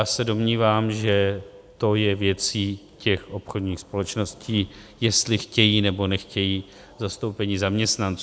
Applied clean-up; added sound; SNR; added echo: none; none; none; none.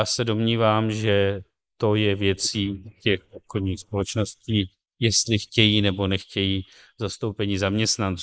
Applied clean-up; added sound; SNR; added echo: neural mask model Resemble Enhance denoiser.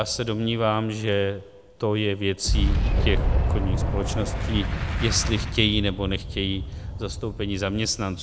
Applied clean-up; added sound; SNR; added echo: none; Boom; 0 dB; none.